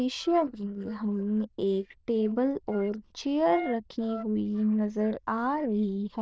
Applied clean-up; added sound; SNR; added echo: neural diffusion model UNIVERSE++.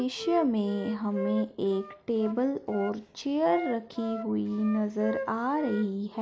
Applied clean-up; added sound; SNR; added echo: none; Wind instrument, woodwind instrument; 11 dB; none.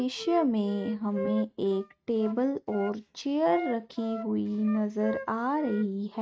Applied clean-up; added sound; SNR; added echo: neural mask model RNNoise.